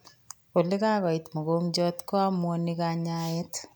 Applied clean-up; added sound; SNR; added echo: none; none; none; none.